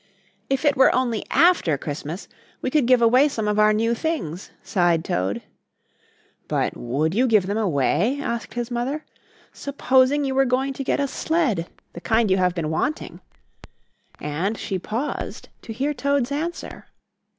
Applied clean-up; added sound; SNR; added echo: none; Crackle; 18 dB; none.